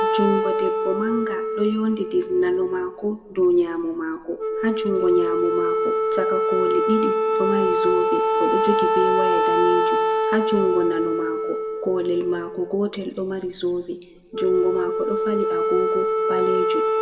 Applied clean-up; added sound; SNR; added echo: none; Wind instrument, woodwind instrument; -1 dB; reverberation time 1.1 s.